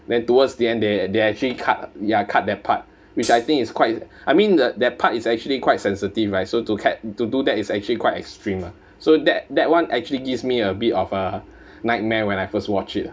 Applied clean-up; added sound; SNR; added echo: none; Hi-hat; 15 dB; reverberation time 0.3 s.